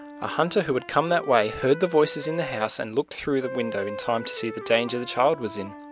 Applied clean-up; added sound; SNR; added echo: none; Wind instrument, woodwind instrument; 13 dB; none.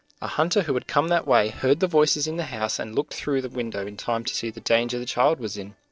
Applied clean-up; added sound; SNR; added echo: neural separator model SepFormer DNS4.